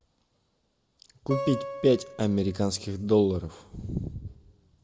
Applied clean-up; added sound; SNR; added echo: none; Acoustic guitar; 9 dB; reverberation time 0.6 s.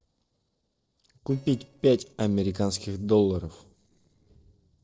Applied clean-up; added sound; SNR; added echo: neural separator model SepFormer DNS4.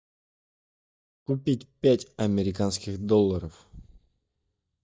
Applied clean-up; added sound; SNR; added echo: neural mask model DeepFilterNet 3.